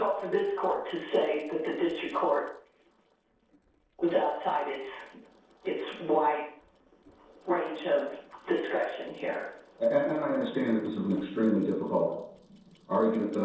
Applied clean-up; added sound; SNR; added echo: neural separator model SepFormer DNS4.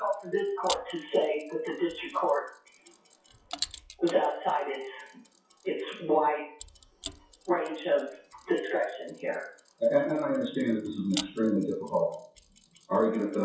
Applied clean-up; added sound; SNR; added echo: classical method WPE with log-MMSE.